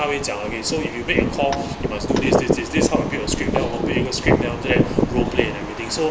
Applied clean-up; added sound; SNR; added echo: none; Tap; 16 dB; none.